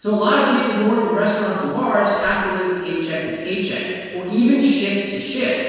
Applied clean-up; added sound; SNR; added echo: neural separator model SepFormer DNS4.